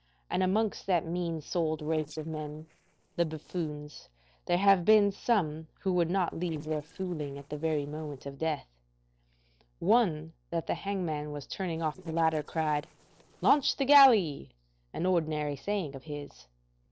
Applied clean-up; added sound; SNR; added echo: neural separator model SepFormer DNS4.